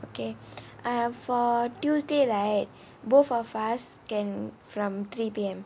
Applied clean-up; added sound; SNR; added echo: none; none; none; none.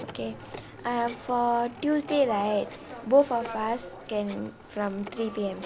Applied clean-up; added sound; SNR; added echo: none; Telephone; 14 dB; none.